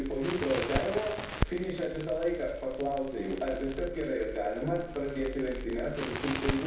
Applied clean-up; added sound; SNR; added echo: none; Crackle; 6 dB; reverberation time 0.9 s.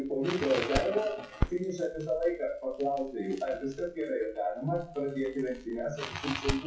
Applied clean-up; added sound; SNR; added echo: classical method WPE with log-MMSE.